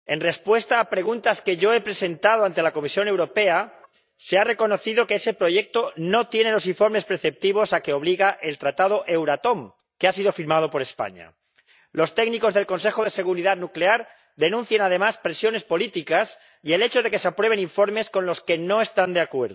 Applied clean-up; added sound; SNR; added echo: neural mask model DeepFilterNet 3.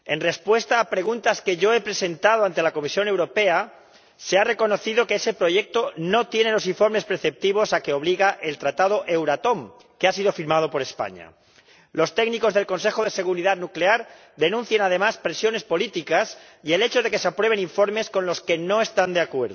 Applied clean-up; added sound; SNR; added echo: none; none; none; none.